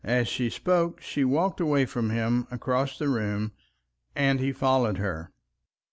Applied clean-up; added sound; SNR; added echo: none; none; none; none.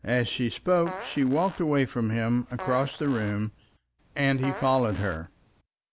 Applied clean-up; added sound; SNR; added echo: none; Fart; 15 dB; none.